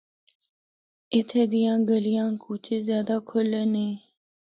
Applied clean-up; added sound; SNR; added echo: none; none; none; none.